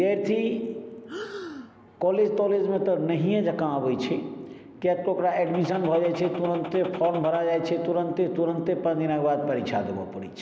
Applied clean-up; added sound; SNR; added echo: none; Breathing + Gunshot, gunfire; 15 dB; none.